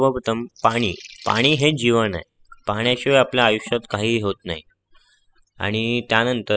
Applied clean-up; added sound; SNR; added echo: classical method spectral subtraction.